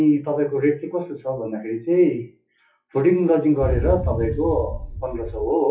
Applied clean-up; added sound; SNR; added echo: classical method WPE with log-MMSE.